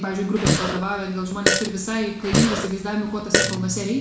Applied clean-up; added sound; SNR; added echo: none; Fart; 0 dB; reverberation time 0.6 s.